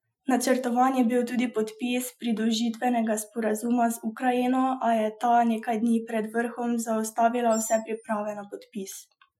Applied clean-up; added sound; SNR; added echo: classical method Wiener filter.